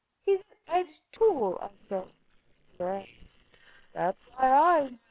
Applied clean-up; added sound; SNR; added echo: neural separator model SepFormer WHAM!.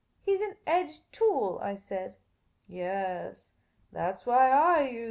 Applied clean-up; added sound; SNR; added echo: none; none; none; none.